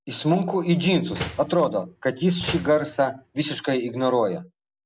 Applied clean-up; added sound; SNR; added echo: none; Slam; 12 dB; none.